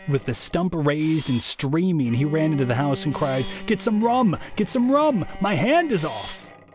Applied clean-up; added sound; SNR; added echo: none; Camera + Bowed string instrument; 17 dB; none.